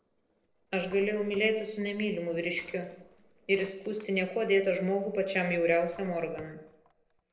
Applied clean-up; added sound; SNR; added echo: neural separator model SepFormer DNS4.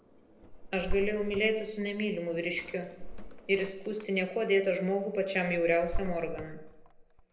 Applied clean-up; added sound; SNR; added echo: none; Drawer open or close; 8 dB; reverberation time 0.7 s.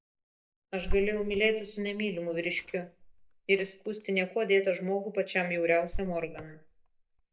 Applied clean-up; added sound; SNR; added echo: neural mask model DeepFilterNet 3.